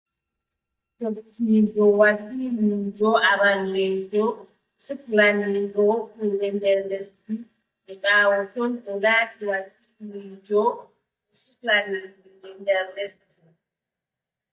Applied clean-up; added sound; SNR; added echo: neural mask model DeepFilterNet 3.